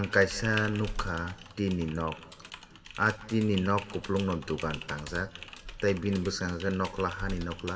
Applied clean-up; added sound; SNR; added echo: none; Typing; 12 dB; reverberation time 1.3 s.